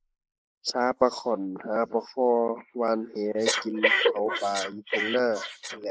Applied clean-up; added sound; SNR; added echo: neural mask model Resemble Enhance denoiser.